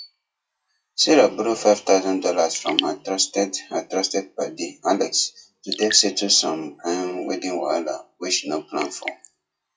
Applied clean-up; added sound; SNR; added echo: classical method WPE with log-MMSE.